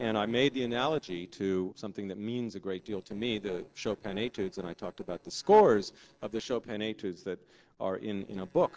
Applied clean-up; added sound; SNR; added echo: neural separator model SepFormer DNS4.